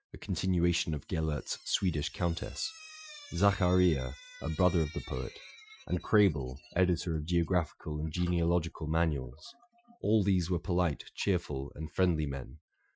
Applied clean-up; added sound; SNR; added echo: classical method Wiener filter.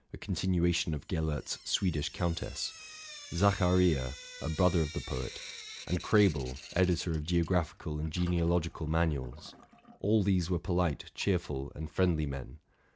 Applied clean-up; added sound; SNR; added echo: none; Drip / Sink (filling or washing); 19 dB; none.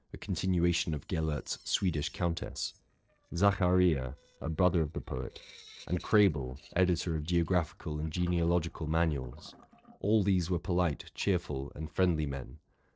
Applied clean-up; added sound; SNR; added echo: neural separator model SepFormer DNS4.